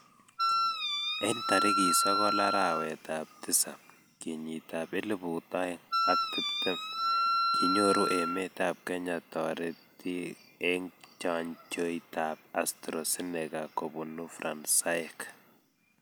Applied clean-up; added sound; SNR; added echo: none; Wind instrument, woodwind instrument; -3 dB; none.